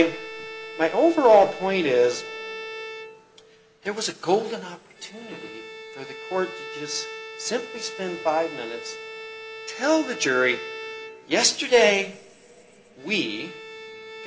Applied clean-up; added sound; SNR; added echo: none; Bowed string instrument; 13 dB; reverberation time 2.4 s.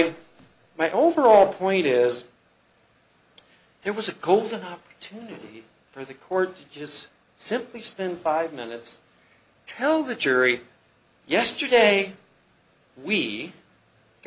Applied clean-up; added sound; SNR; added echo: none; none; none; none.